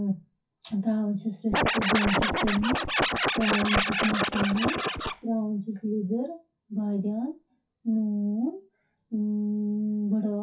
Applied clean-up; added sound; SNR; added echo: classical method WPE with log-MMSE.